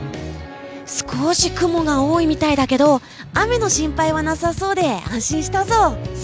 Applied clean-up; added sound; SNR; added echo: none; none; none; none.